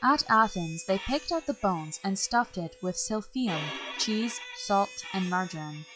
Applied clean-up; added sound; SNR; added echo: classical method log-MMSE.